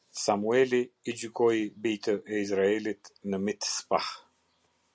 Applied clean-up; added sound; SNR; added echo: none; none; none; none.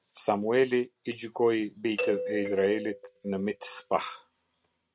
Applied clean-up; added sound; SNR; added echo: neural mask model RNNoise.